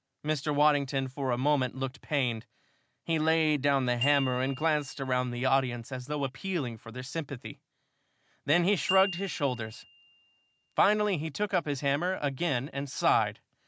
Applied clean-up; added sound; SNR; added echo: none; Glockenspiel; 13 dB; none.